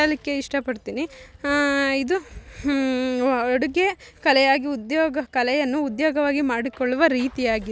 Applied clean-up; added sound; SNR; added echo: none; none; none; none.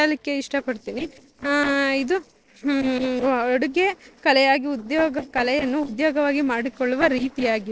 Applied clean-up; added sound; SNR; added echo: neural separator model SepFormer DNS4.